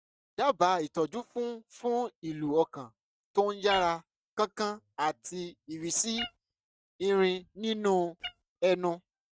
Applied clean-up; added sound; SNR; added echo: neural mask model RNNoise.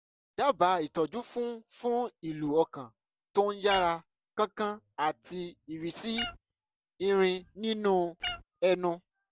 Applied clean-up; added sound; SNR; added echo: none; Meow; 10 dB; none.